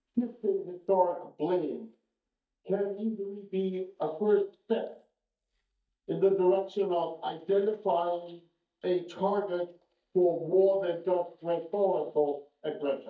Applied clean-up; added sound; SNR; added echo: neural mask model DeepFilterNet 3.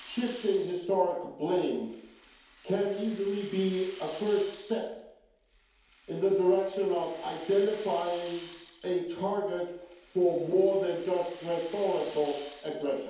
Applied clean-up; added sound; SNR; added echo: none; Rattle (instrument); 18 dB; reverberation time 0.9 s.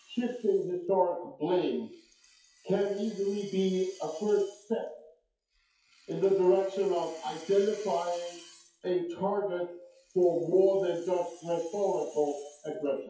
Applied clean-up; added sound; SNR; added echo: classical method WPE with log-MMSE.